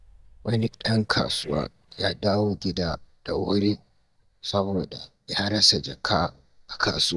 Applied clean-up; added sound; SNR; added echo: neural mask model DeepFilterNet 3.